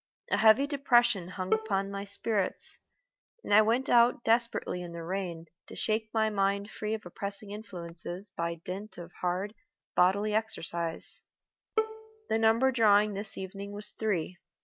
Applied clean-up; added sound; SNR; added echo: neural mask model RNNoise.